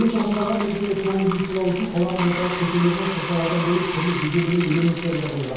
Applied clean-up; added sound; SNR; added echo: none; Bathtub (filling or washing); 7 dB; reverberation time 0.9 s.